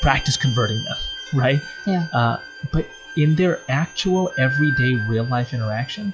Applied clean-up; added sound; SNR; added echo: classical method log-MMSE.